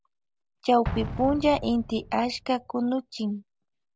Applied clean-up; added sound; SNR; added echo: none; Explosion; 12 dB; none.